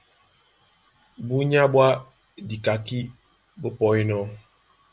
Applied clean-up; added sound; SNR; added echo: none; none; none; none.